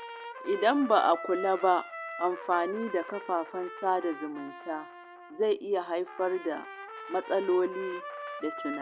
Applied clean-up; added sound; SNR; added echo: none; Trumpet; 12 dB; none.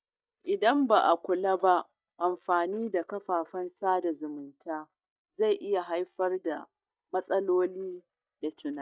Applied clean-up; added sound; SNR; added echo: neural mask model DeepFilterNet 3.